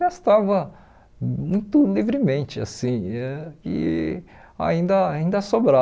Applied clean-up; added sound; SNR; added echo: none; none; none; none.